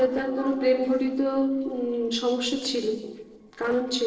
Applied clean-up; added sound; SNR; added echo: neural separator model SepFormer DNS4.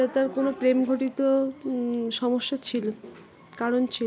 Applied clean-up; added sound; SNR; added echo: none; none; none; none.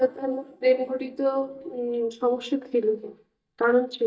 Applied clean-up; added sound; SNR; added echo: neural mask model DeepFilterNet 3.